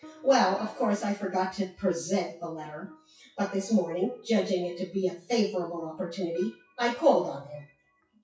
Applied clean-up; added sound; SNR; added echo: classical method WPE with log-MMSE.